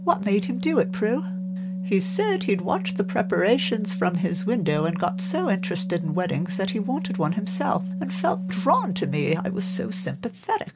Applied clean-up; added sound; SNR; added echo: none; Organ; 4 dB; none.